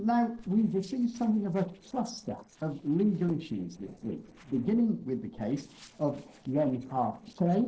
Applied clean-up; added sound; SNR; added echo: neural separator model SepFormer DNS4.